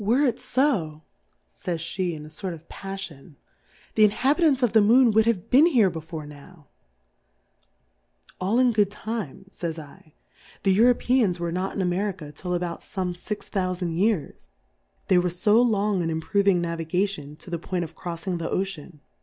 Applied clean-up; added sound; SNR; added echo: none; none; none; none.